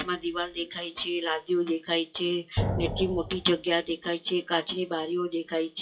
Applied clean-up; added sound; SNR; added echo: classical method WPE with log-MMSE.